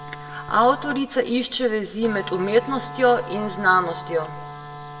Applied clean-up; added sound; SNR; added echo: none; Wind instrument, woodwind instrument; 14 dB; reverberation time 1.0 s.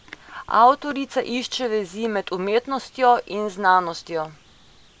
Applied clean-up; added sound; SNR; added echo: none; none; none; none.